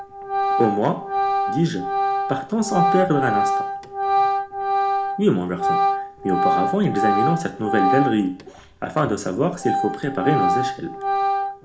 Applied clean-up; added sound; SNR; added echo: none; Organ; -1 dB; reverberation time 0.4 s.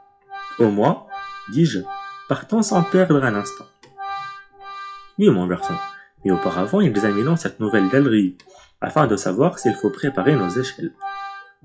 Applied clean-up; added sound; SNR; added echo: classical method WPE with log-MMSE.